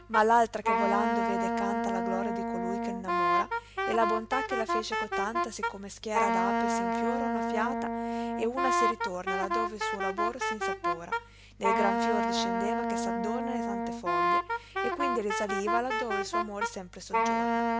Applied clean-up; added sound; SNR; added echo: none; Wind instrument, woodwind instrument; -4 dB; none.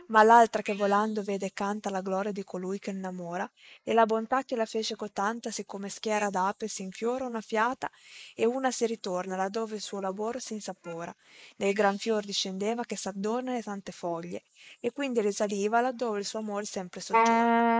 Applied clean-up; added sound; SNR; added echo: neural mask model Resemble Enhance denoiser.